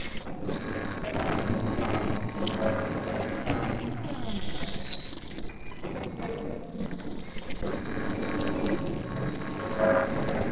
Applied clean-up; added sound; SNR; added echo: neural separator model SepFormer DNS4.